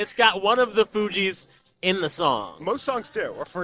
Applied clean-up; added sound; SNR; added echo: neural separator model SepFormer DNS4.